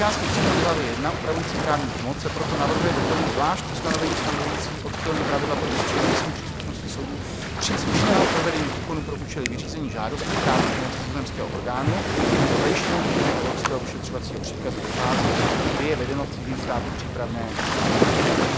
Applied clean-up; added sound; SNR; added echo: none; Waves, surf; -4 dB; none.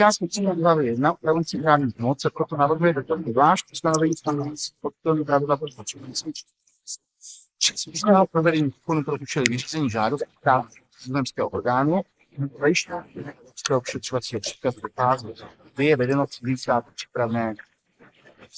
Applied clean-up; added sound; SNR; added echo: neural mask model Resemble Enhance denoiser.